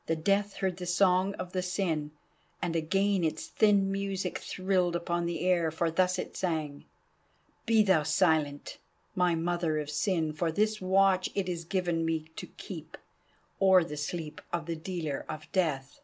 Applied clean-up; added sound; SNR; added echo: none; none; none; none.